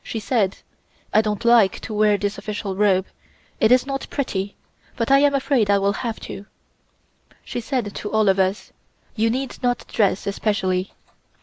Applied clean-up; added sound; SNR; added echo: none; none; none; none.